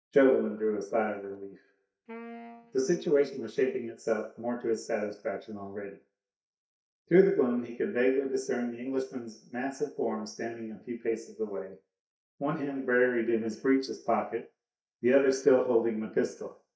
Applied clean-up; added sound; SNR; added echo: neural mask model DeepFilterNet 3.